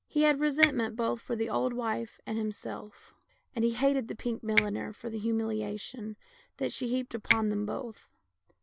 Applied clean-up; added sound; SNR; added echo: none; Finger snapping; 3 dB; none.